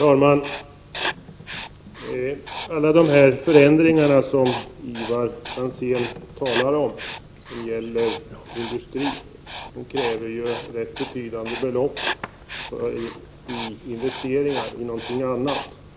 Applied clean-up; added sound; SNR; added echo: none; Writing; 10 dB; none.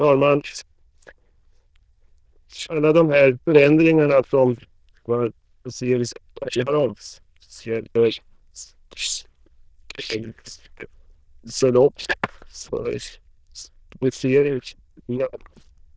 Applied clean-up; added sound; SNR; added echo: neural diffusion model UNIVERSE++.